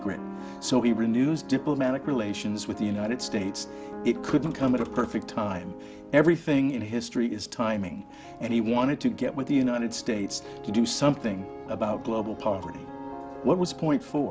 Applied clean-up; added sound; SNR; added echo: none; Knock; 16 dB; none.